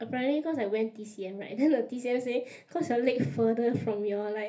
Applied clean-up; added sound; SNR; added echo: none; none; none; reverberation time 0.3 s.